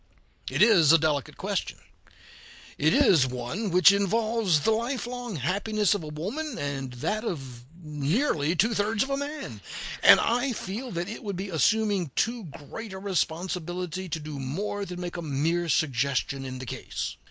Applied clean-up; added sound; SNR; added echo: neural mask model Resemble Enhance denoiser.